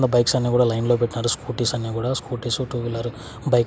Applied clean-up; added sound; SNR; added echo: none; none; none; none.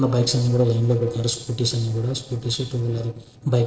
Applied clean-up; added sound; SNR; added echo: neural separator model SepFormer DNS4.